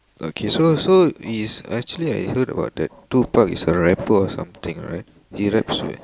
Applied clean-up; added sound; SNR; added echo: none; none; none; none.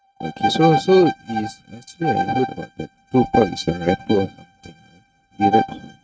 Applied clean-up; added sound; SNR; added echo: neural mask model RNNoise.